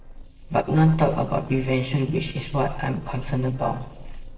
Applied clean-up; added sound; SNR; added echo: neural separator model SepFormer DNS4.